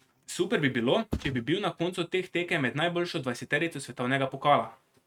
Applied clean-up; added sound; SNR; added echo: neural mask model RNNoise.